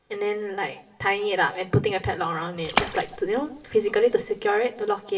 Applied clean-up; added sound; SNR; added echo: none; Splash, splatter; 8 dB; reverberation time 0.8 s.